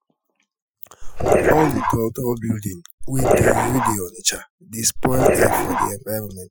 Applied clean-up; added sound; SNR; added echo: classical method Wiener filter.